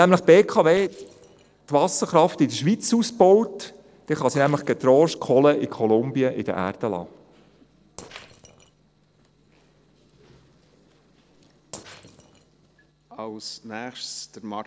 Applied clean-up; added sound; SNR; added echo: neural separator model SepFormer DNS4.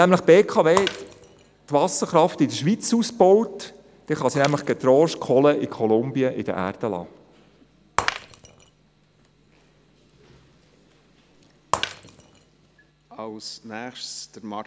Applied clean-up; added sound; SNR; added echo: none; Shatter; 14 dB; none.